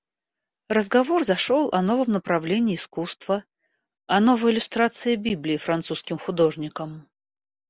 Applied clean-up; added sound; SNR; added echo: none; none; none; none.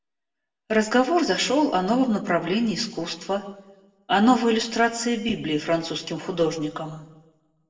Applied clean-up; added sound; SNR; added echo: none; none; none; reverberation time 0.8 s.